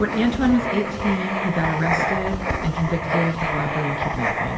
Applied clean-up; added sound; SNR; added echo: none; Writing; 2 dB; reverberation time 1.2 s.